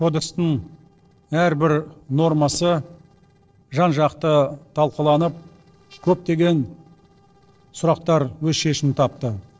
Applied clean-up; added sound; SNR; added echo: neural separator model SepFormer DNS4.